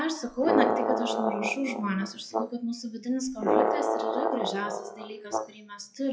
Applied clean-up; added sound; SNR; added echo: classical method WPE with log-MMSE.